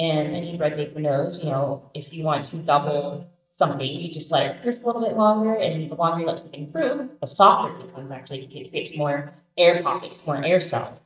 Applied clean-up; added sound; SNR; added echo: neural mask model DeepFilterNet 3.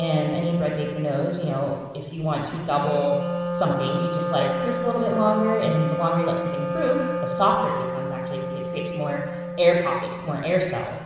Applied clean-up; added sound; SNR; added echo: none; Wind instrument, woodwind instrument; 4 dB; reverberation time 1.3 s.